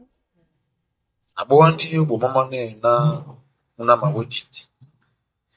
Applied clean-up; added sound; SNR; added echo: neural mask model DeepFilterNet 3.